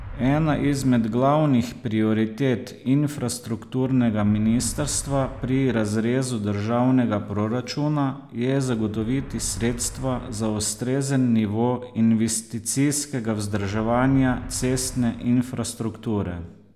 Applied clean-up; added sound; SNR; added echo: none; Motor vehicle (road); 18 dB; none.